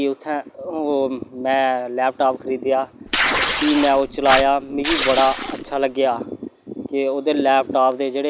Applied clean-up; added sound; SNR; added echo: none; Tearing; 4 dB; none.